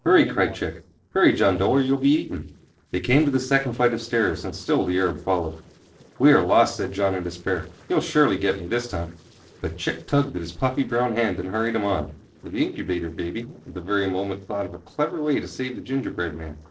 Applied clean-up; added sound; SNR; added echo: neural separator model SepFormer DNS4.